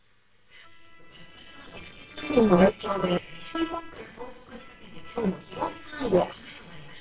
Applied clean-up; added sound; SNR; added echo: neural separator model SepFormer WHAMR!.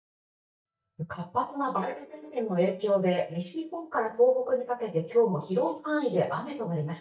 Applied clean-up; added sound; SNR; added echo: neural mask model DeepFilterNet 3.